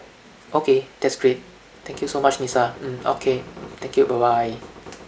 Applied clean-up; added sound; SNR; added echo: none; none; none; none.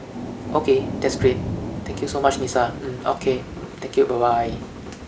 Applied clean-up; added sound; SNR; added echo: none; Thunder / Rain; 8 dB; none.